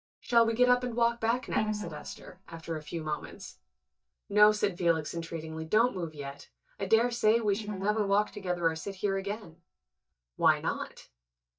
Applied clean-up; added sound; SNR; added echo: neural mask model DeepFilterNet 3.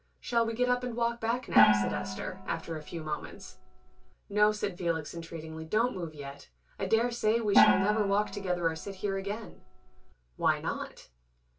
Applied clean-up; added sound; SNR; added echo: none; Gong; -1 dB; reverberation time 0.2 s.